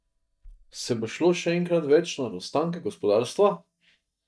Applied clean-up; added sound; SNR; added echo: neural mask model DeepFilterNet 3.